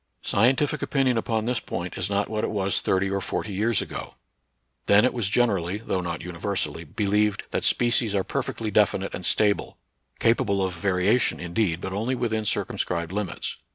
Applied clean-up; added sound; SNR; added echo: none; none; none; none.